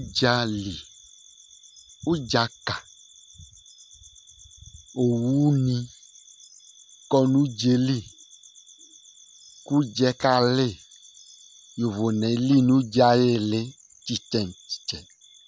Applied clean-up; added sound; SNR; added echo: none; none; none; none.